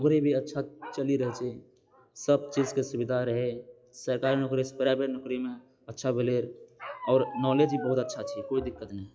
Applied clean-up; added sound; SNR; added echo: classical method log-MMSE.